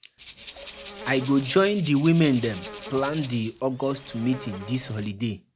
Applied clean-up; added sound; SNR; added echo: none; Rattle (instrument) + Insect; 14 dB; none.